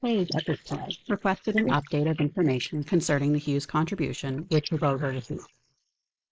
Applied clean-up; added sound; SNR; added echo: neural mask model Resemble Enhance denoiser.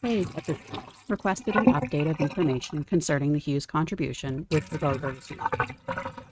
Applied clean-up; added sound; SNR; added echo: neural mask model RNNoise.